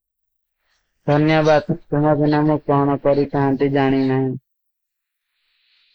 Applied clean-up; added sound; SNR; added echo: neural mask model Resemble Enhance denoiser.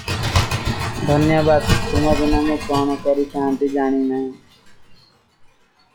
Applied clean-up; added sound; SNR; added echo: classical method log-MMSE.